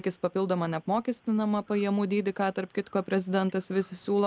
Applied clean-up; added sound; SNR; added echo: none; none; none; none.